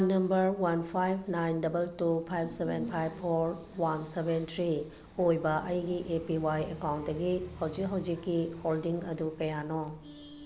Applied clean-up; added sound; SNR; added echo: none; none; none; none.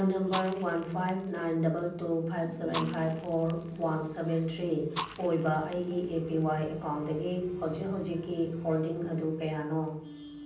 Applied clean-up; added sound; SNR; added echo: none; Fire; 12 dB; reverberation time 0.6 s.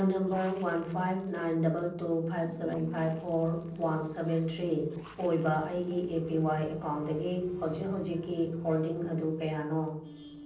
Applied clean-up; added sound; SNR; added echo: neural separator model SepFormer DNS4.